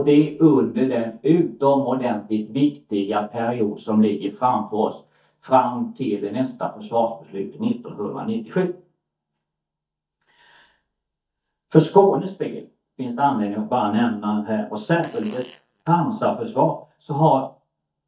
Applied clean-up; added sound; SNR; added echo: neural mask model DeepFilterNet 3.